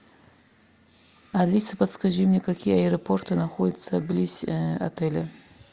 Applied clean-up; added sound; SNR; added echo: none; none; none; none.